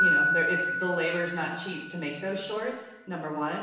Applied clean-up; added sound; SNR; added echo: none; Glockenspiel; -2 dB; reverberation time 0.9 s.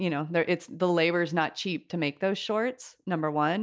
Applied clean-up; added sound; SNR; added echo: none; none; none; none.